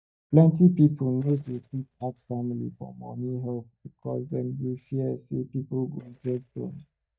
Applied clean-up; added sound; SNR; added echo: neural mask model DeepFilterNet 3.